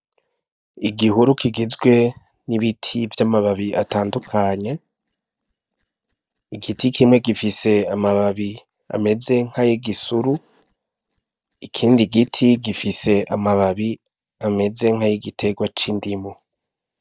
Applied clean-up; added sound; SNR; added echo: neural mask model DeepFilterNet 3.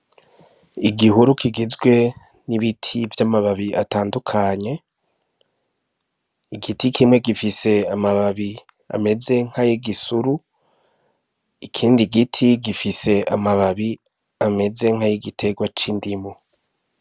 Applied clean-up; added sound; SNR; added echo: none; none; none; none.